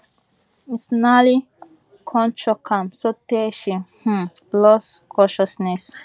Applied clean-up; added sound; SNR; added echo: none; none; none; none.